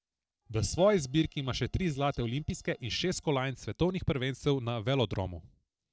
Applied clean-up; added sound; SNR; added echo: neural separator model SepFormer DNS4.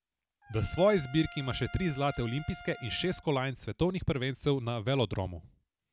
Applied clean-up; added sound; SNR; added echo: none; Trumpet; 18 dB; none.